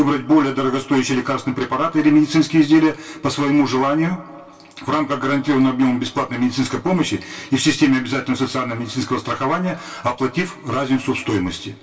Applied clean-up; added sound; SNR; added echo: none; none; none; reverberation time 0.2 s.